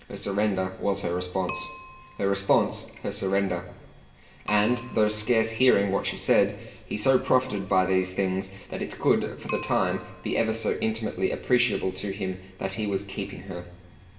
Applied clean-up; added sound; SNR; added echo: none; Bicycle; 9 dB; reverberation time 0.9 s.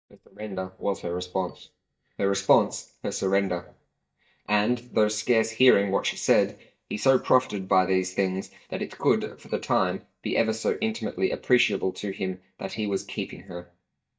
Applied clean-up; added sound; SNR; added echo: neural mask model DeepFilterNet 3.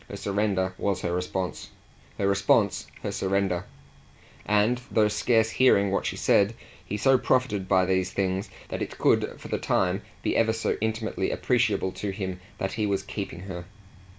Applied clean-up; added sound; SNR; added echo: none; none; none; none.